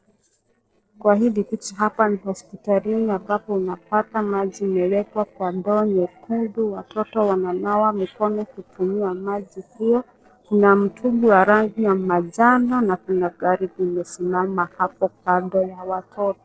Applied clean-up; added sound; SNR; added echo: neural separator model SepFormer DNS4.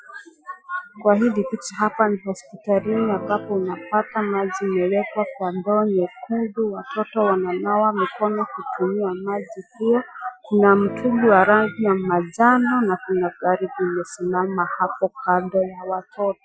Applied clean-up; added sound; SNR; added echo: classical method Wiener filter.